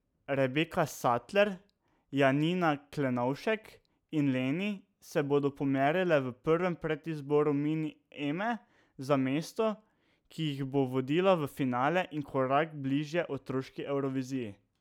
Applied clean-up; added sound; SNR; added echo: none; none; none; none.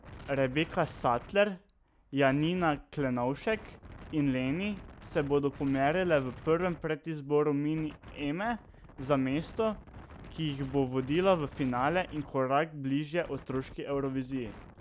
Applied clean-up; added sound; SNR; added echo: none; Wind; 18 dB; none.